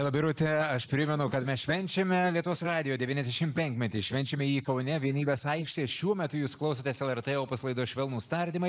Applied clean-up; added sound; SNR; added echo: neural mask model Resemble Enhance denoiser.